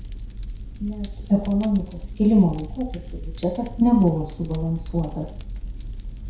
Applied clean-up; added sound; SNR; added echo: none; Fire; 9 dB; reverberation time 0.6 s.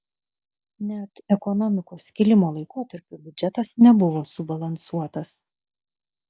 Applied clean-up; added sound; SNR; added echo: none; none; none; none.